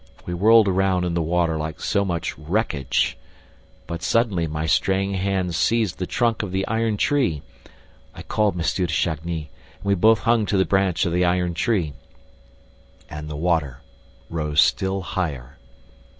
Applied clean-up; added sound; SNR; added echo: none; none; none; none.